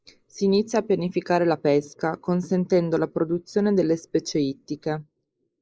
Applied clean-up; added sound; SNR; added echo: neural mask model Resemble Enhance denoiser.